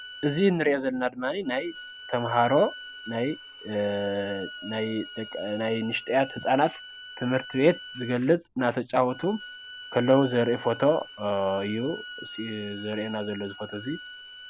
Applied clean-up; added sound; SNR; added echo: none; Bowed string instrument; 15 dB; none.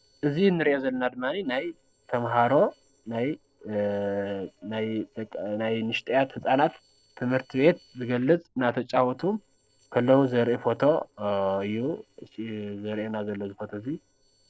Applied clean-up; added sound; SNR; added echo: neural separator model SepFormer DNS4.